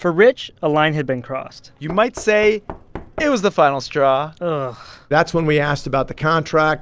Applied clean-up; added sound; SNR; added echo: none; Knock; 18 dB; none.